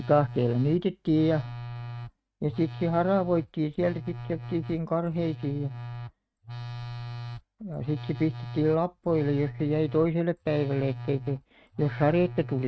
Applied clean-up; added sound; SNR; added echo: neural mask model RNNoise.